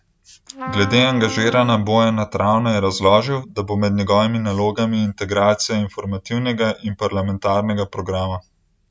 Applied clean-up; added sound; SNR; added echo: none; Trumpet; 12 dB; none.